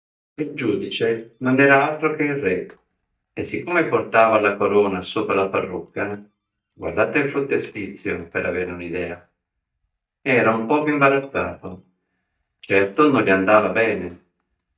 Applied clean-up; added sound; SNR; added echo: neural mask model DeepFilterNet 3.